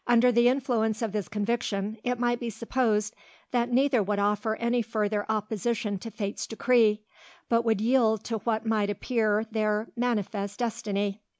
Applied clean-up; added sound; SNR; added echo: none; none; none; none.